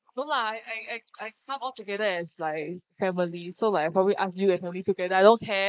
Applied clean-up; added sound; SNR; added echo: neural mask model Resemble Enhance denoiser.